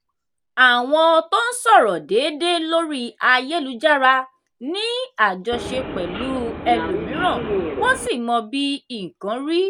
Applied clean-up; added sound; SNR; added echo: none; Subway, metro, underground; 7 dB; none.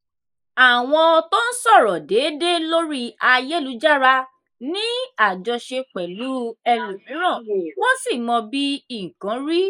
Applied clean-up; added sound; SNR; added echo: neural mask model Resemble Enhance denoiser.